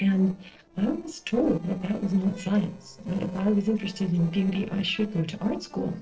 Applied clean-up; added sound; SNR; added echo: neural separator model SepFormer DNS4.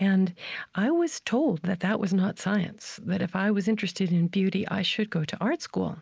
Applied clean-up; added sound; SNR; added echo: none; none; none; none.